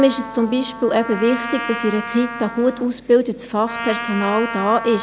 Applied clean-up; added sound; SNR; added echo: none; Trumpet; 10 dB; none.